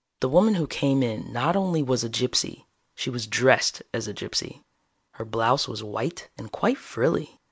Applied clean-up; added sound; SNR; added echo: none; none; none; none.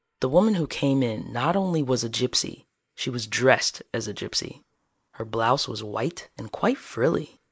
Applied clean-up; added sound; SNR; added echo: neural mask model Resemble Enhance denoiser.